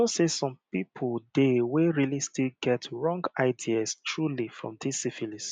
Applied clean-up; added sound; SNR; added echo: none; none; none; none.